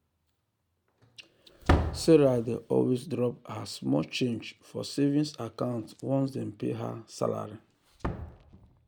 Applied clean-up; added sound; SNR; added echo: none; Slam; 7 dB; none.